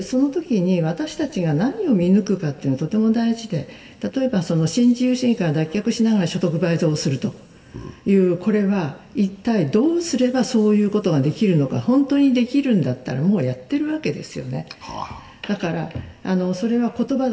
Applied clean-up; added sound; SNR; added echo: none; none; none; reverberation time 1.9 s.